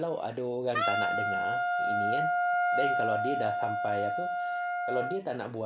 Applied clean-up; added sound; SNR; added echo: none; Wind instrument, woodwind instrument; -5 dB; none.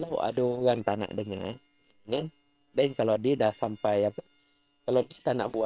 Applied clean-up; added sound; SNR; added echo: neural separator model SepFormer WHAM!.